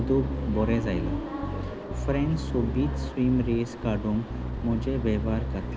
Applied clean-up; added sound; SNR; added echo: none; Bass guitar; 4 dB; none.